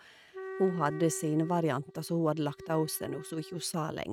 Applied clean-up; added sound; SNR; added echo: neural mask model RNNoise.